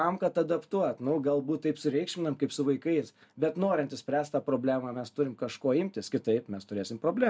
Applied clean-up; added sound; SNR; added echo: none; none; none; none.